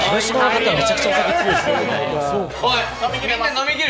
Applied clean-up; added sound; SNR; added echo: none; none; none; none.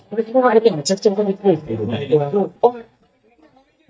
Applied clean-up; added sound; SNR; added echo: neural mask model DeepFilterNet 3.